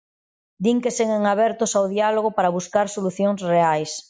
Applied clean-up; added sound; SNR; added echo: none; none; none; none.